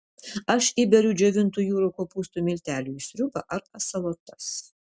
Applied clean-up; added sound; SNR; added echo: none; none; none; none.